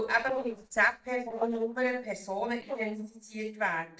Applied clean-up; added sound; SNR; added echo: neural mask model DeepFilterNet 3.